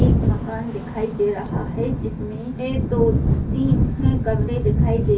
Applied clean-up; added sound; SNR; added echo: none; Thunder / Wind; -3 dB; reverberation time 0.3 s.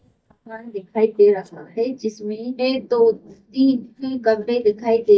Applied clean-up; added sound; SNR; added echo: neural mask model DeepFilterNet 3.